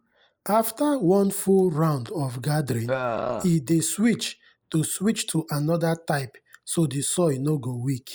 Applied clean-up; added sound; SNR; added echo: neural mask model Resemble Enhance denoiser.